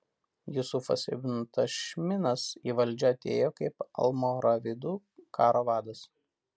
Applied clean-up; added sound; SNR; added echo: none; none; none; none.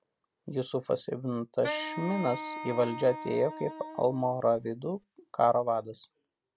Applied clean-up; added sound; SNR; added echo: none; Wind instrument, woodwind instrument; 9 dB; none.